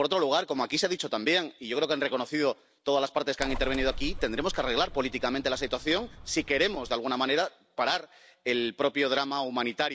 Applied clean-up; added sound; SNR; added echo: none; Bird; 9 dB; none.